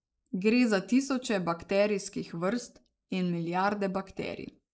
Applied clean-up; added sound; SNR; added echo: neural mask model Resemble Enhance denoiser.